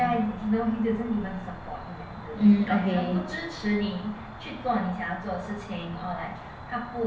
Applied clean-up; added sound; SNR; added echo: none; Cricket; 14 dB; reverberation time 0.8 s.